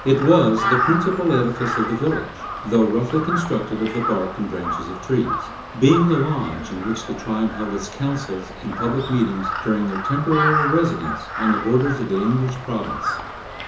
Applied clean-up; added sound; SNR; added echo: none; Crow; 6 dB; reverberation time 0.6 s.